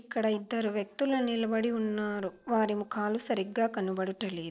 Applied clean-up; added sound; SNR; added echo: neural separator model SepFormer DNS4.